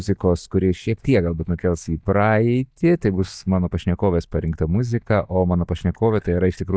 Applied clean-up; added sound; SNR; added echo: neural mask model DeepFilterNet 3.